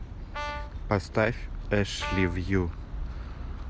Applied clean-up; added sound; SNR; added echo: none; Brass instrument; 11 dB; none.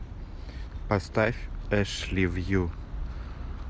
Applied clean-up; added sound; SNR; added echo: none; none; none; none.